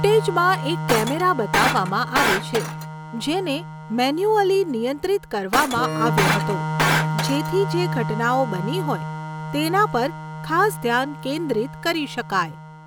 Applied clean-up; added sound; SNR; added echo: none; Shatter + Organ; 3 dB; none.